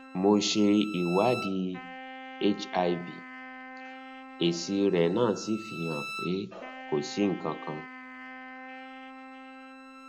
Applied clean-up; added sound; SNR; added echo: none; Bowed string instrument + Wind instrument, woodwind instrument; 13 dB; none.